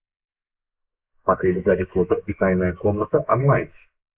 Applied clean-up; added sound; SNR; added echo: neural mask model Resemble Enhance denoiser.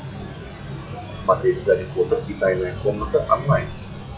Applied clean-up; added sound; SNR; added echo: classical method log-MMSE.